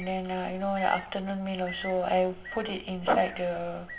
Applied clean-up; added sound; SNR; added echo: none; Bird; 15 dB; reverberation time 0.7 s.